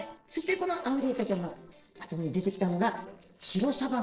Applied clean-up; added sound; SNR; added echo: neural separator model SepFormer DNS4.